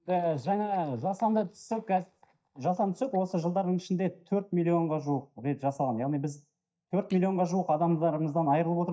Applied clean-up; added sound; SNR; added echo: neural mask model DeepFilterNet 3.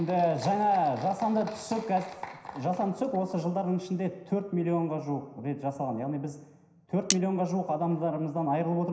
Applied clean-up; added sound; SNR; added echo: none; Cutlery, silverware; 8 dB; reverberation time 0.9 s.